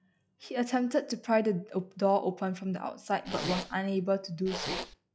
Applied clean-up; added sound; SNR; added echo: classical method log-MMSE.